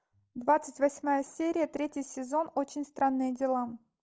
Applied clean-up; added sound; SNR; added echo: none; none; none; none.